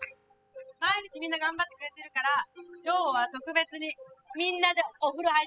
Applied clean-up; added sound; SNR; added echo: classical method spectral subtraction.